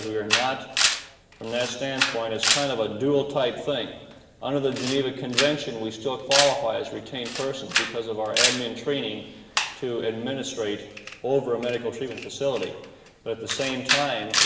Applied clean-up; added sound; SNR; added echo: none; Camera; 2 dB; reverberation time 1.1 s.